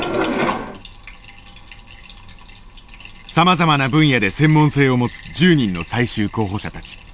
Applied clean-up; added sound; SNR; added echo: none; Bathtub (filling or washing); 18 dB; none.